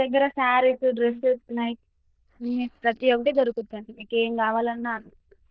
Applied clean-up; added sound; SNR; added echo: neural diffusion model UNIVERSE++.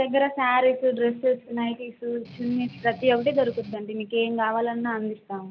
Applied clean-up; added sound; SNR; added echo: none; Strum; 17 dB; none.